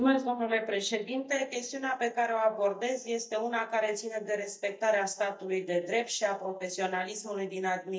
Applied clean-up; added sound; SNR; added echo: neural mask model DeepFilterNet 3.